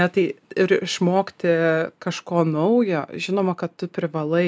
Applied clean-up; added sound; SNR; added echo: none; none; none; none.